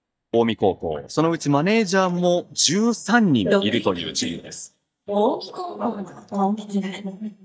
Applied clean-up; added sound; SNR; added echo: neural mask model DeepFilterNet 3.